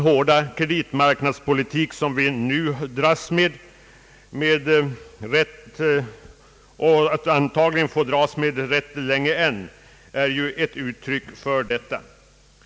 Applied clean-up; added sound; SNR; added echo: none; none; none; none.